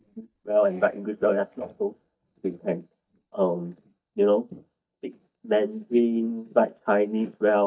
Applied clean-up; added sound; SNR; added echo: neural mask model DeepFilterNet 3.